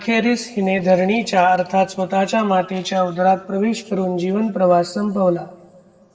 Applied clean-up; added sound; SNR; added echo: neural separator model SepFormer DNS4.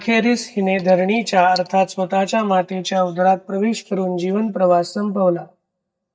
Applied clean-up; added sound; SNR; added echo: neural mask model DeepFilterNet 3.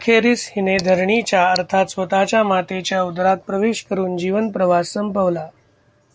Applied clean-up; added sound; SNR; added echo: none; none; none; none.